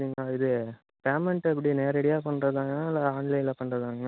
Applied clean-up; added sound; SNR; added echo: none; none; none; none.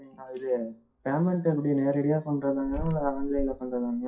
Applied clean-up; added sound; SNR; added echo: classical method WPE with log-MMSE.